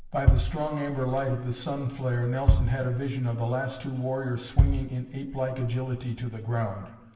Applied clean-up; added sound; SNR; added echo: none; Bass drum; -1 dB; reverberation time 1.2 s.